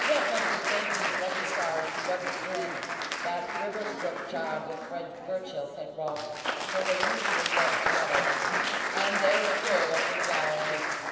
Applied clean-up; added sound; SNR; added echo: none; Applause; -2 dB; reverberation time 2.5 s.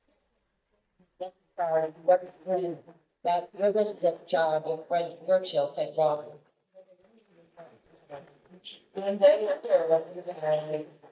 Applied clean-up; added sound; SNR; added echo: neural mask model DeepFilterNet 3.